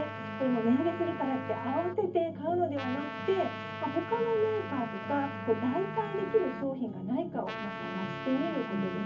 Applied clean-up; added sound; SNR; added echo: none; Trumpet; 10 dB; reverberation time 0.3 s.